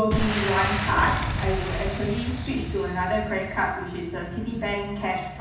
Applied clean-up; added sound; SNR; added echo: none; Boom; 4 dB; reverberation time 0.9 s.